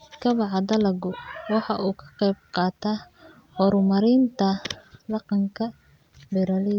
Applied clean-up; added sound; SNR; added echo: none; none; none; none.